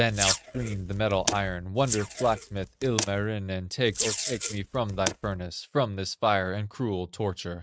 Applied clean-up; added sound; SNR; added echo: neural mask model RNNoise.